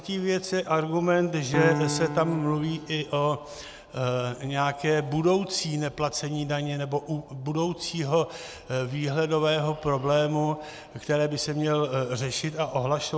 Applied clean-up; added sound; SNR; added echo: none; Piano; 7 dB; none.